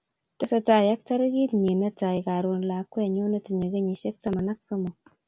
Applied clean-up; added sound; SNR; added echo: none; none; none; none.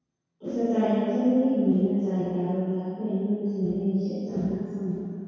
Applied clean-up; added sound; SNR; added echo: none; none; none; reverberation time 2.0 s.